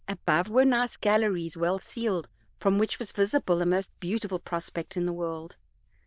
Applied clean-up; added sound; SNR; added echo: neural diffusion model UNIVERSE++.